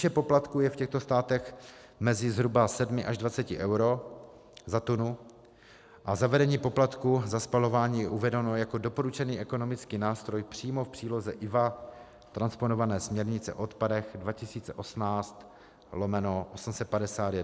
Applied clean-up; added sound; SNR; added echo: none; none; none; none.